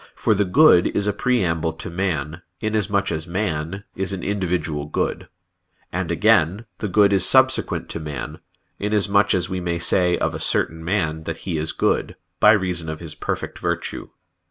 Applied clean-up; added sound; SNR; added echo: none; none; none; none.